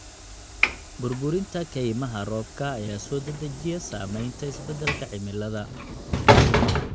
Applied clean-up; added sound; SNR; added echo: none; Sliding door / Train; -5 dB; none.